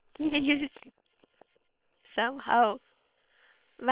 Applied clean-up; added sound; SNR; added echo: neural separator model SepFormer WHAM!.